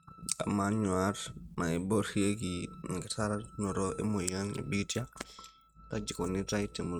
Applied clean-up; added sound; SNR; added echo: neural mask model RNNoise.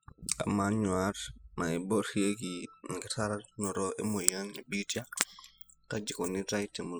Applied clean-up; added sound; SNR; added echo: classical method spectral subtraction.